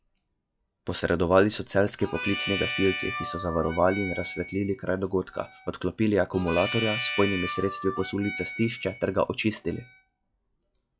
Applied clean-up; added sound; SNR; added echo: classical method log-MMSE.